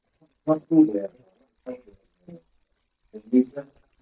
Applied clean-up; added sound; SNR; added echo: neural mask model DeepFilterNet 3.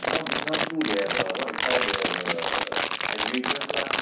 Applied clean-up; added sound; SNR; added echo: none; Crumpling, crinkling; -4 dB; reverberation time 0.6 s.